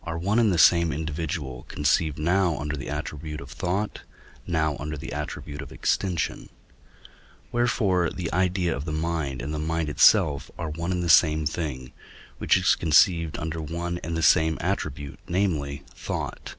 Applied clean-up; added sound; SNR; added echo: none; none; none; none.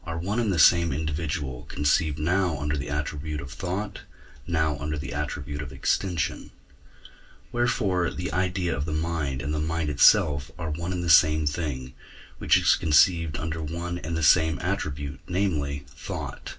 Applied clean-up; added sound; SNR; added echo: none; none; none; reverberation time 0.2 s.